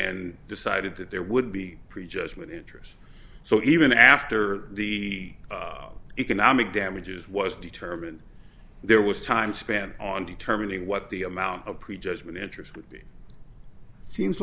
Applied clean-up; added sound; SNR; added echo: none; none; none; none.